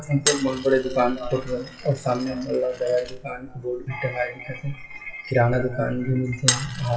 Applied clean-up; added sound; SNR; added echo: classical method WPE with log-MMSE.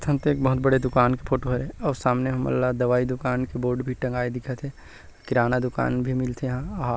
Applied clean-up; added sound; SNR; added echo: none; none; none; none.